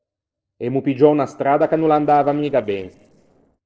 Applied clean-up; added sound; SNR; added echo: neural separator model SepFormer DNS4.